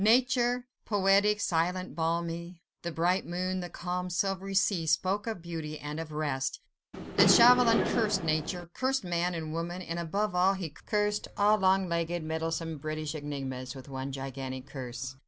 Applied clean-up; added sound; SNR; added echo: none; Engine / Mechanisms; 0 dB; none.